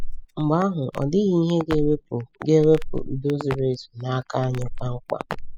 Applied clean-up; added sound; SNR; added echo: classical method spectral subtraction.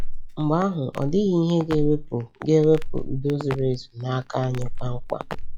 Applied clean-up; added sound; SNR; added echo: classical method log-MMSE.